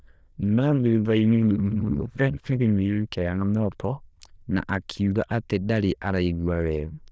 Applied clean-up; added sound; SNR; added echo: neural diffusion model UNIVERSE++.